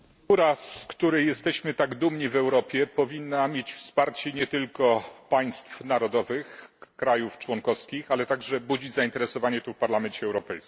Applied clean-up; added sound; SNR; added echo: none; none; none; none.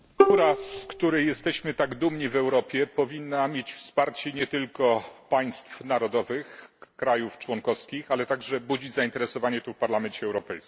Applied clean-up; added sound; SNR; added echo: none; Bowed string instrument; 0 dB; none.